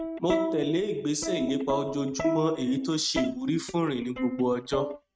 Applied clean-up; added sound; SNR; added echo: neural mask model RNNoise.